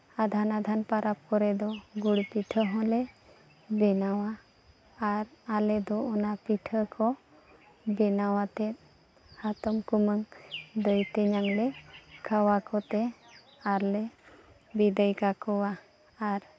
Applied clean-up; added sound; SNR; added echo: none; none; none; none.